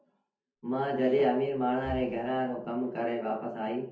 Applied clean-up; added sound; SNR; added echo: none; Breathing; 19 dB; reverberation time 0.5 s.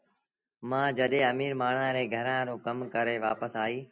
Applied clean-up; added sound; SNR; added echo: none; none; none; none.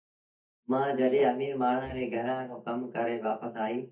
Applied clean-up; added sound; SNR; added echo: neural mask model DeepFilterNet 3.